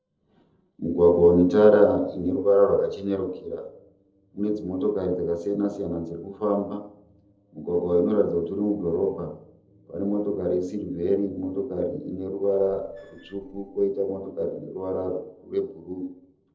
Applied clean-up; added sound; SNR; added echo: neural separator model SepFormer DNS4.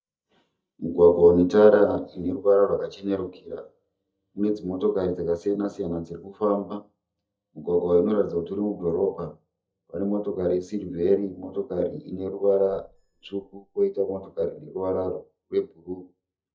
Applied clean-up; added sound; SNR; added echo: neural mask model DeepFilterNet 3.